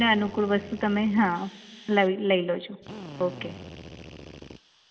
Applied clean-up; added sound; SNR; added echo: none; Drill; 17 dB; reverberation time 2.8 s.